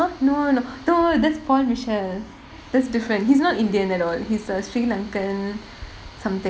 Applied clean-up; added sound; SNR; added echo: none; none; none; none.